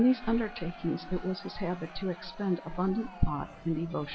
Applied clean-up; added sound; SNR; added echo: none; Crowd; 17 dB; reverberation time 1.4 s.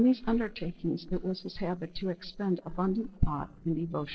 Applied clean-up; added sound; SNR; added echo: neural separator model SepFormer DNS4.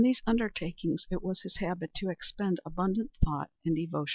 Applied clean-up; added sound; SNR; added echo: none; none; none; none.